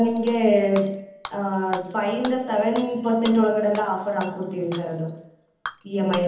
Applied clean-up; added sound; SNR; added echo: none; Shatter / Hammer; 14 dB; reverberation time 1.3 s.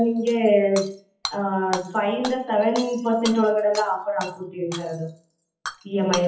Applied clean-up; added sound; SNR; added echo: classical method WPE with log-MMSE.